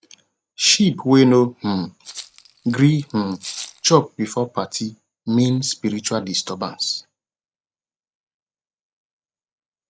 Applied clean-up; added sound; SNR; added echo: none; Rattle (instrument); 16 dB; none.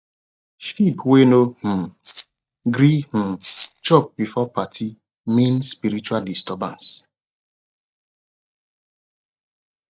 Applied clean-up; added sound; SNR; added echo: neural mask model DeepFilterNet 3.